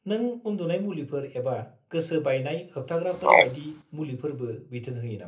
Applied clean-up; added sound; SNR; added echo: none; Frog; -4 dB; reverberation time 0.3 s.